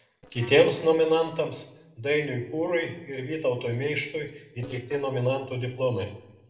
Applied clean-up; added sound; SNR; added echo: neural separator model SepFormer DNS4.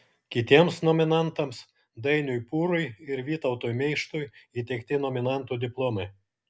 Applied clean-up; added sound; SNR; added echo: none; none; none; none.